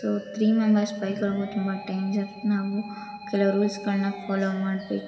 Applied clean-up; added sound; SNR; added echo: none; Musical instrument; 15 dB; reverberation time 2.3 s.